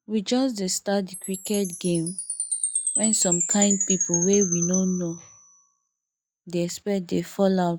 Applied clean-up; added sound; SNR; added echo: classical method log-MMSE.